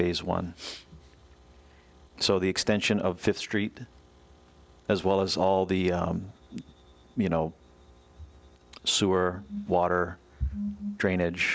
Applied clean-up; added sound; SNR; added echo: none; none; none; none.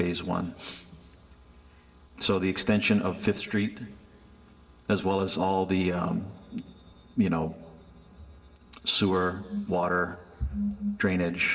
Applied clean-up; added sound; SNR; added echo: none; none; none; reverberation time 2.3 s.